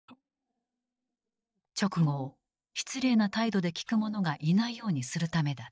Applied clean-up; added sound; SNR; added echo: neural mask model DeepFilterNet 3.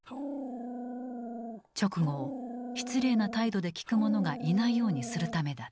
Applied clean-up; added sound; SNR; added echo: none; Dog; 8 dB; none.